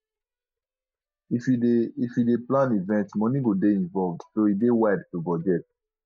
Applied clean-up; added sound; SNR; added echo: neural mask model DeepFilterNet 3.